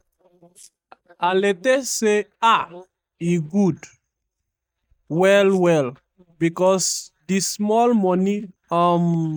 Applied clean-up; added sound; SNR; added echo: neural mask model DeepFilterNet 3.